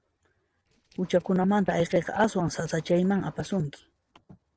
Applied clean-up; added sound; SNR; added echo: neural separator model SepFormer DNS4.